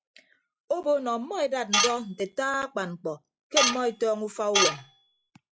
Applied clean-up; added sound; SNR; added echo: classical method log-MMSE.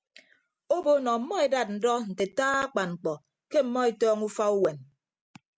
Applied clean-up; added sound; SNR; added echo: none; none; none; none.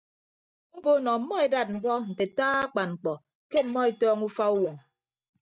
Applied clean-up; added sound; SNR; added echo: neural mask model DeepFilterNet 3.